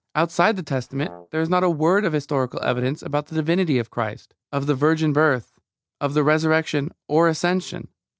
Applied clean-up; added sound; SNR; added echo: neural separator model SepFormer DNS4.